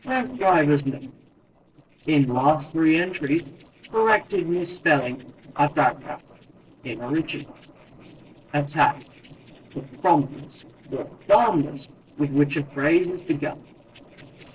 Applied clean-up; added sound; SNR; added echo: neural separator model SepFormer DNS4.